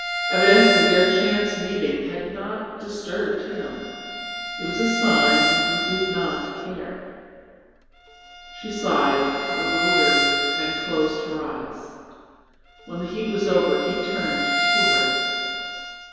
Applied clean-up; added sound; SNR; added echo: none; Bowed string instrument; 1 dB; reverberation time 2.2 s.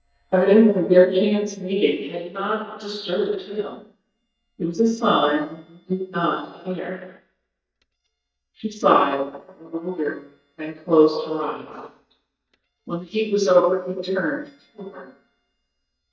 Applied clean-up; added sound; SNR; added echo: neural mask model DeepFilterNet 3.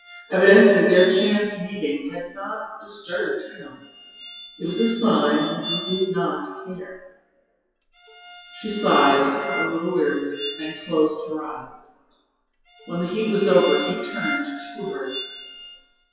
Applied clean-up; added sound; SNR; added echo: classical method WPE with log-MMSE.